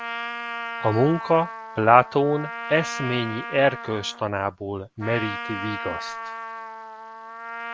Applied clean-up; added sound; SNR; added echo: none; Trumpet; 9 dB; none.